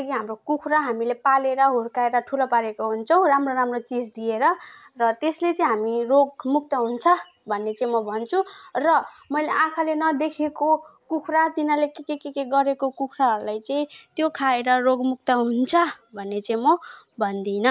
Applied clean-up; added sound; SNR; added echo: none; none; none; none.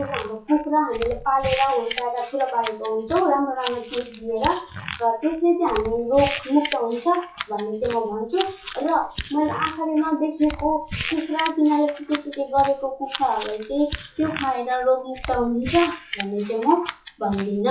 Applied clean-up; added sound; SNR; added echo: classical method WPE with log-MMSE.